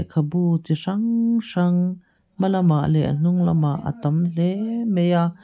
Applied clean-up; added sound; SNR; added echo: none; none; none; none.